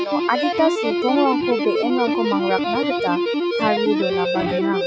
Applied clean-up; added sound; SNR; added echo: classical method log-MMSE.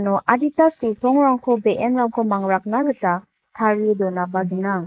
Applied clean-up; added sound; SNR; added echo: neural mask model Resemble Enhance denoiser.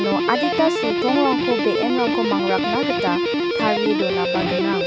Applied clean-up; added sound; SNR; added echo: none; Guitar; -2 dB; none.